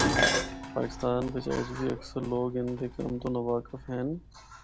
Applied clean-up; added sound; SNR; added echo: none; Dishes, pots, and pans; 2 dB; none.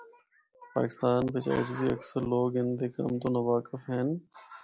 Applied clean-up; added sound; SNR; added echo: none; none; none; none.